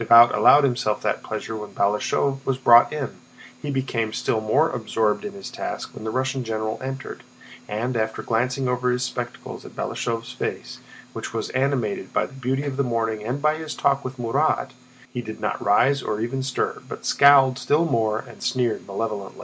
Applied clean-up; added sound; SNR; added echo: none; none; none; none.